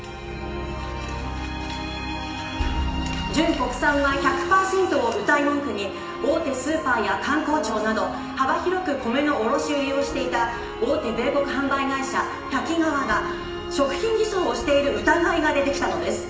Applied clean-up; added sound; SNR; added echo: none; Brass instrument; 12 dB; reverberation time 1.0 s.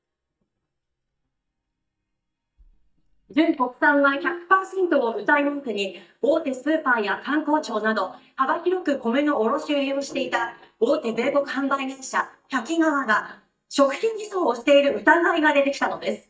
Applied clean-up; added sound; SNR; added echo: neural mask model DeepFilterNet 3.